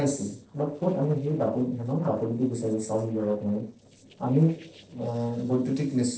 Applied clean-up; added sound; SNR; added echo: neural separator model SepFormer DNS4.